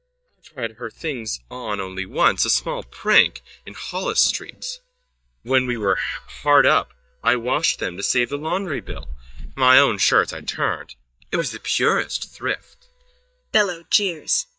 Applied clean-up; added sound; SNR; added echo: neural mask model DeepFilterNet 3.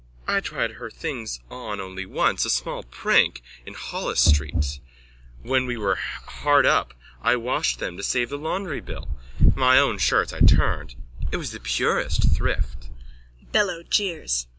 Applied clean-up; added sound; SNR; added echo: none; none; none; none.